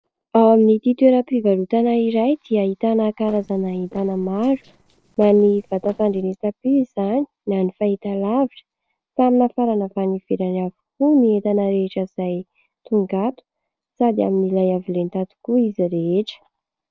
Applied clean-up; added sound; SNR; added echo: neural separator model SepFormer DNS4.